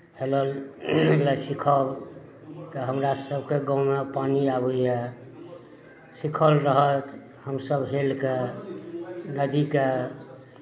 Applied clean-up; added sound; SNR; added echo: none; none; none; none.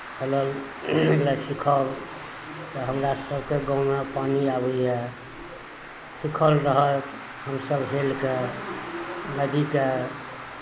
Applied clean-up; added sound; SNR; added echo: none; Traffic noise, roadway noise; 13 dB; none.